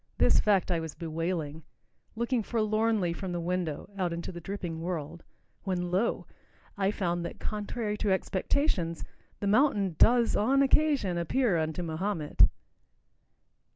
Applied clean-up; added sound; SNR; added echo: none; none; none; none.